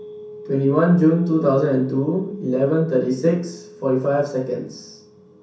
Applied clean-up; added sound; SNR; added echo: none; Telephone; 18 dB; reverberation time 0.6 s.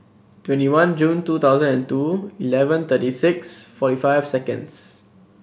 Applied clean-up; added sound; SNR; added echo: none; none; none; none.